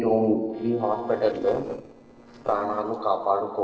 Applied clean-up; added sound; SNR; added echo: neural separator model SepFormer DNS4.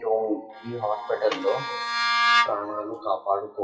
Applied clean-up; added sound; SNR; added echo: classical method WPE with log-MMSE.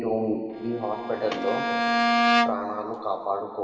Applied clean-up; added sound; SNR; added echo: none; Bowed string instrument; -2 dB; reverberation time 2.7 s.